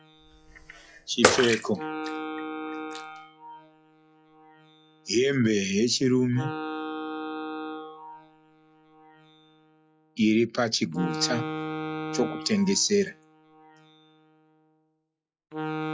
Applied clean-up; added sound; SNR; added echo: classical method log-MMSE.